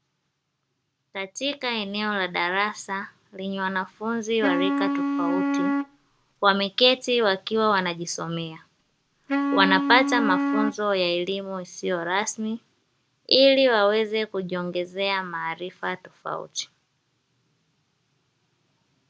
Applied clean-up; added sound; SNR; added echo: none; Wind instrument, woodwind instrument; 0 dB; none.